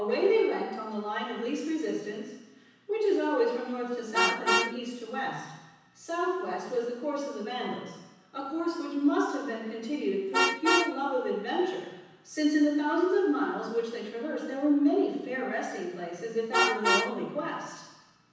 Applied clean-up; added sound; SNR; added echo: none; Vehicle horn, car horn, honking; 5 dB; reverberation time 1.1 s.